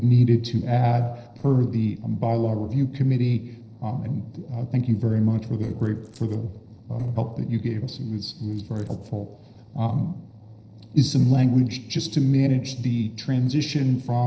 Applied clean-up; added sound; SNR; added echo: neural separator model SepFormer DNS4.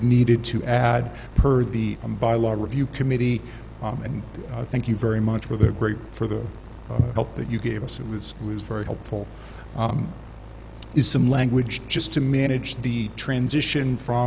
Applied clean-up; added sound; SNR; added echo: none; none; none; none.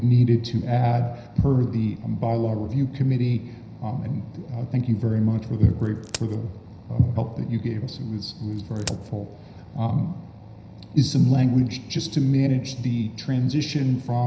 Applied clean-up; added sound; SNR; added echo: none; Crack; 19 dB; reverberation time 0.9 s.